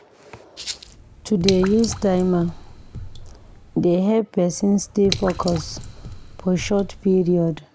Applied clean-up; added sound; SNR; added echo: none; Rattle (instrument) + Drip / Water; 12 dB; none.